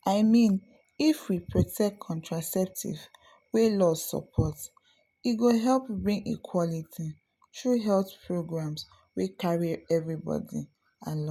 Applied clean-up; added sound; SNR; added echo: none; none; none; none.